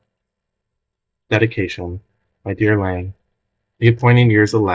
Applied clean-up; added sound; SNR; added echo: neural mask model DeepFilterNet 3.